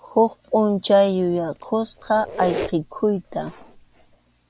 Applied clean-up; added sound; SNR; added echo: none; Squeak; 12 dB; none.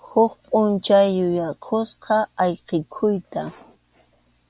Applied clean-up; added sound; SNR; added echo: none; none; none; none.